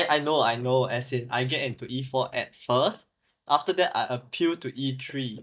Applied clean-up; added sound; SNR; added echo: neural mask model DeepFilterNet 3.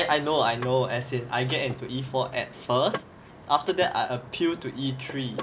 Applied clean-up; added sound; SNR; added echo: none; Mechanisms / Car; 16 dB; none.